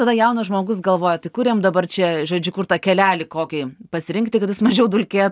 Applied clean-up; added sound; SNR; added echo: none; none; none; none.